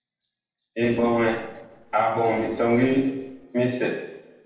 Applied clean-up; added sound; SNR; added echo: neural separator model SepFormer DNS4.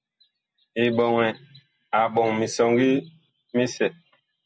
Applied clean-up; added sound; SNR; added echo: none; none; none; none.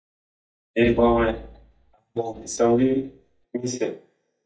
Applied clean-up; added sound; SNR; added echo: neural mask model DeepFilterNet 3.